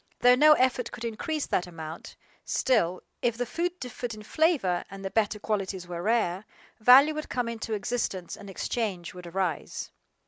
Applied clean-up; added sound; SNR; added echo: none; none; none; none.